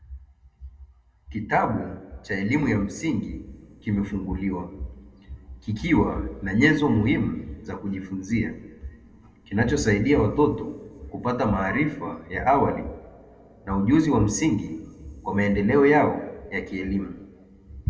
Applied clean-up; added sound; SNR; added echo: none; none; none; reverberation time 0.5 s.